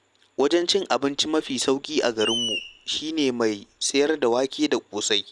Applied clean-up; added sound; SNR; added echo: none; Screech; 11 dB; none.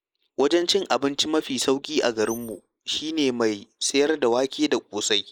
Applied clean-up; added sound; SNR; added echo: neural mask model Resemble Enhance denoiser.